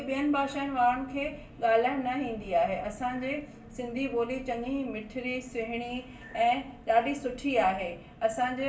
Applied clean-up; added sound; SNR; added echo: none; Engine; 19 dB; reverberation time 0.3 s.